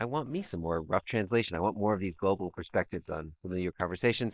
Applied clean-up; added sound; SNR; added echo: neural mask model Resemble Enhance denoiser.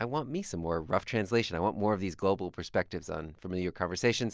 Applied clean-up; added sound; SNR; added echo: none; none; none; none.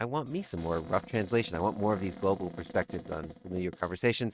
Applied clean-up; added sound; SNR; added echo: neural mask model RNNoise.